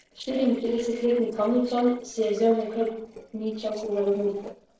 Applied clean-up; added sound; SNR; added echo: neural separator model SepFormer DNS4.